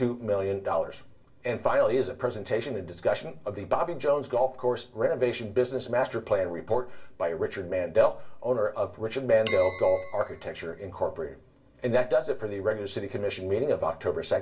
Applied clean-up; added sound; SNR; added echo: none; Chink, clink; 9 dB; reverberation time 0.2 s.